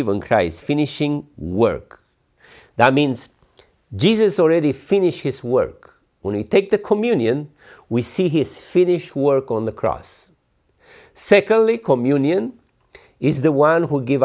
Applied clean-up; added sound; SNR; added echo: none; none; none; none.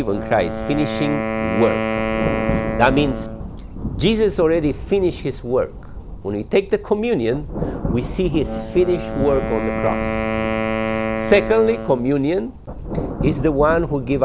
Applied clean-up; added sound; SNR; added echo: none; Thunder + Wind instrument, woodwind instrument; 4 dB; none.